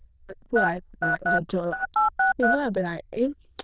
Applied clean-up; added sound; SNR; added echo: neural diffusion model UNIVERSE++.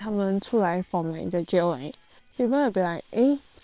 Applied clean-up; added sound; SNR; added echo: neural separator model SepFormer WHAM!.